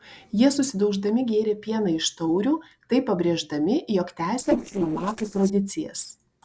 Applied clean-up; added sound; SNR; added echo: neural separator model SepFormer DNS4.